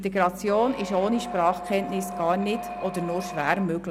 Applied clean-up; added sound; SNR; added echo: none; Squeak; 10 dB; none.